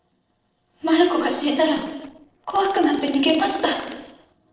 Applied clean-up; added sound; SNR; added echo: neural separator model SepFormer DNS4.